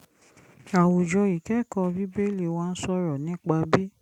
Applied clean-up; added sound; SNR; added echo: none; none; none; none.